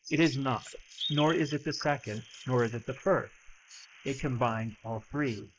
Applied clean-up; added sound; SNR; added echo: neural mask model Resemble Enhance denoiser.